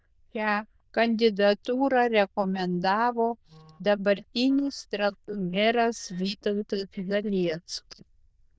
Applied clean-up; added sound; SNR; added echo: neural diffusion model UNIVERSE++.